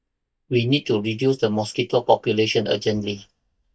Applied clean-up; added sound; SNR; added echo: neural mask model DeepFilterNet 3.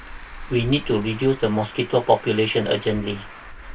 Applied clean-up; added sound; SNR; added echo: none; Traffic noise, roadway noise; 15 dB; reverberation time 0.1 s.